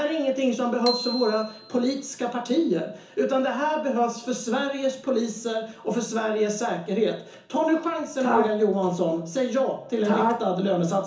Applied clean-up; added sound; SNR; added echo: none; Bicycle bell; 13 dB; reverberation time 0.7 s.